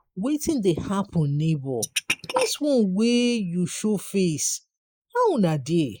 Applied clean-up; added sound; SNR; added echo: neural mask model Resemble Enhance denoiser.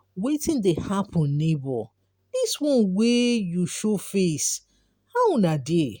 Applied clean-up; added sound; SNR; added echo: none; none; none; none.